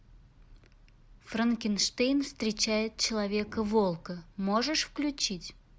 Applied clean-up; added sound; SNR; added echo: none; none; none; none.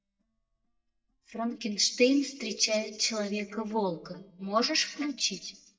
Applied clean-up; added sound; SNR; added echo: neural mask model DeepFilterNet 3.